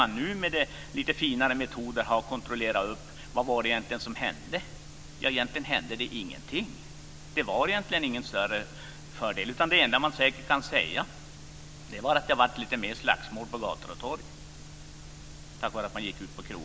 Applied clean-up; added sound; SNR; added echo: none; none; none; none.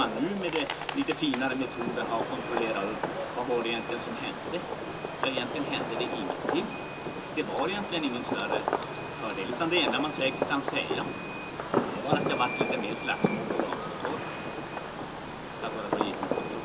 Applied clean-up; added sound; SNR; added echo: none; Fireworks; 0 dB; reverberation time 0.2 s.